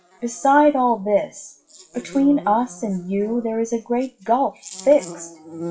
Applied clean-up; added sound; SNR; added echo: classical method WPE with log-MMSE.